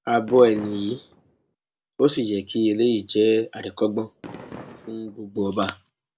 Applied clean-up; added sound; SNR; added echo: none; Fireworks; 18 dB; none.